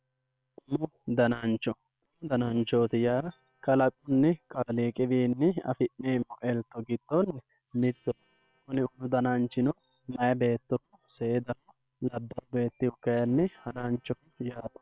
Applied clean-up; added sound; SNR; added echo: neural separator model SepFormer WHAM!.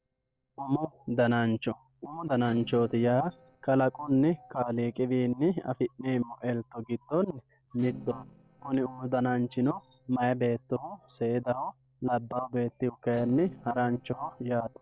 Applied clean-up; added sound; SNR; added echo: neural separator model SepFormer DNS4.